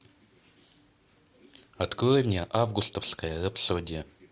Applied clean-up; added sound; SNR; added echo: none; none; none; none.